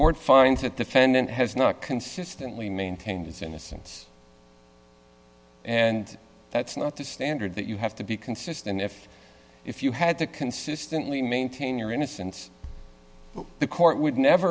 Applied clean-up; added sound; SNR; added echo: none; none; none; none.